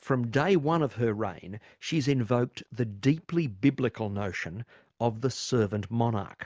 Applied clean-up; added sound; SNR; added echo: none; none; none; none.